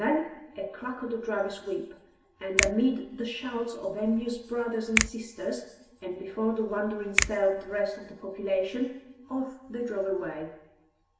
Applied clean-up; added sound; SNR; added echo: none; Finger snapping; 2 dB; reverberation time 1.0 s.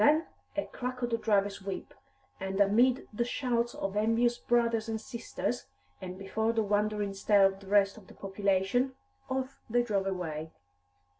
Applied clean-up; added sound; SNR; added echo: none; none; none; none.